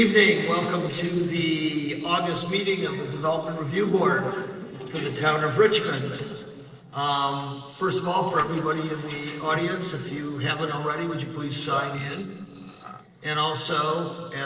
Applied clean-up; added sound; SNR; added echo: neural separator model SepFormer DNS4.